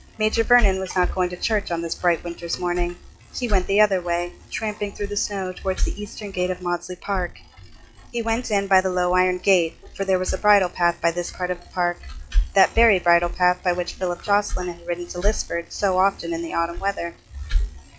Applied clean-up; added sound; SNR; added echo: classical method log-MMSE.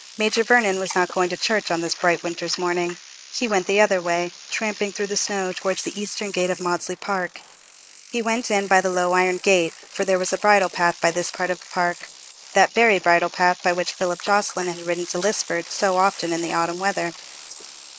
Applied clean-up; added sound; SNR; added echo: neural mask model Resemble Enhance denoiser.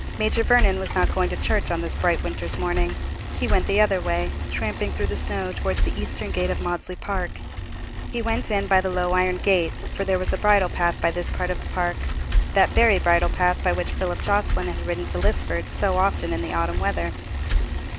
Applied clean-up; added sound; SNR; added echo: none; Bicycle; 1 dB; none.